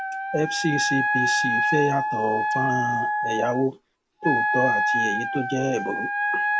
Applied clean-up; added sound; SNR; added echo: none; Wind instrument, woodwind instrument; -3 dB; none.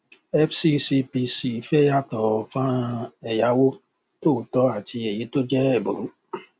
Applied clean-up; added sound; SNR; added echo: none; none; none; none.